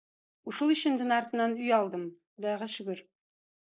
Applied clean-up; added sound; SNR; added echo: neural mask model Resemble Enhance denoiser.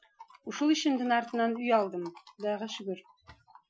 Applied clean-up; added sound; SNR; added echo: classical method Wiener filter.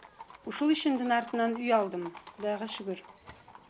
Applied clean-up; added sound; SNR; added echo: none; Livestock, farm animals, working animals; 19 dB; none.